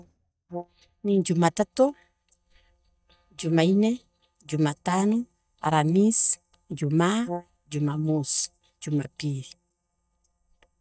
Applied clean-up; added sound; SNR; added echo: neural mask model DeepFilterNet 3.